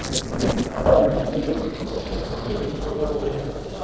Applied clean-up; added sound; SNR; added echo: neural separator model SepFormer DNS4.